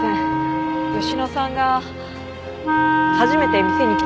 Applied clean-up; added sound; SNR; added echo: none; Wind instrument, woodwind instrument; -3 dB; none.